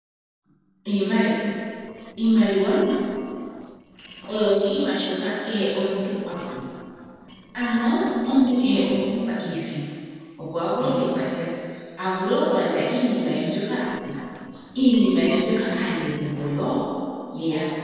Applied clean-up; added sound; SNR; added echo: neural separator model SepFormer DNS4.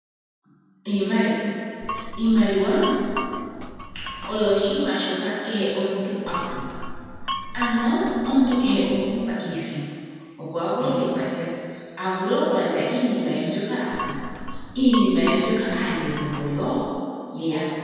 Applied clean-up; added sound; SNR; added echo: none; Glass; 8 dB; reverberation time 2.1 s.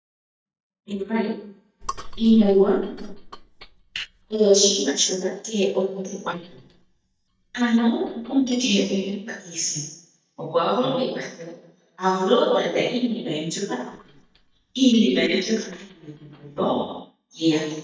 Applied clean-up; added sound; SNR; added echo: neural mask model DeepFilterNet 3.